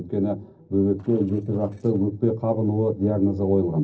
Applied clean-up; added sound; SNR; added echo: neural separator model SepFormer DNS4.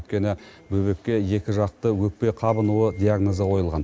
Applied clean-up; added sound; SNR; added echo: none; none; none; none.